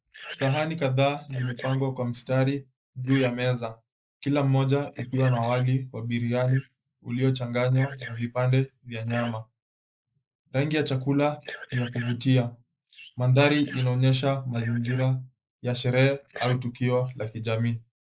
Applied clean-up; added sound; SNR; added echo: neural mask model Resemble Enhance denoiser.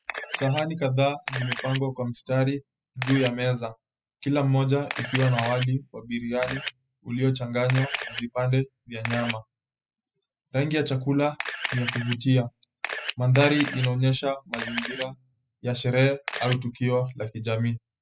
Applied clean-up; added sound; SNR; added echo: classical method spectral subtraction.